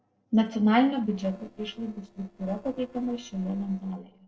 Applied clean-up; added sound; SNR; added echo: neural separator model SepFormer DNS4.